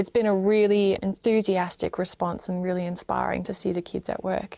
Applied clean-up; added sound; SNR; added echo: none; none; none; none.